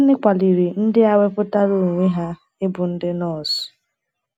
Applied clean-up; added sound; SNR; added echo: none; none; none; none.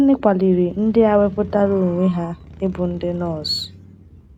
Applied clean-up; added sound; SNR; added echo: none; Motorcycle / Crow; 19 dB; none.